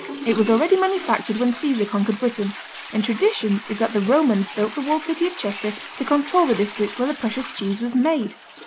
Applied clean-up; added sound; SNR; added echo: none; Shatter + Toilet flush; 13 dB; none.